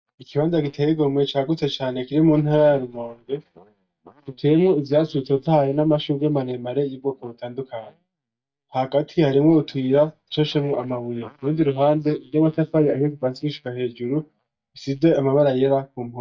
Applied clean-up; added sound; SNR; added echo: neural mask model DeepFilterNet 3.